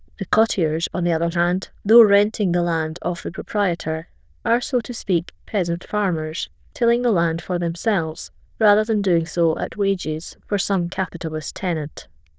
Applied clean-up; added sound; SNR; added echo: neural diffusion model UNIVERSE++.